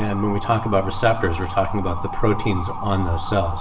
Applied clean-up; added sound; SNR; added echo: none; Motor vehicle (road) / Siren; 11 dB; reverberation time 0.8 s.